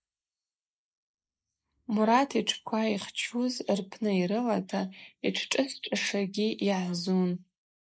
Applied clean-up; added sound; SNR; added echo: neural mask model Resemble Enhance denoiser.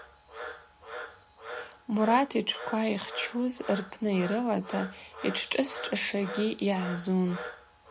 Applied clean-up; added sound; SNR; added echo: none; Frog; 11 dB; none.